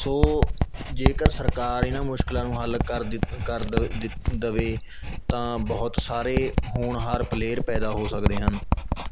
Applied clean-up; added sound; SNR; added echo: none; Writing; -3 dB; none.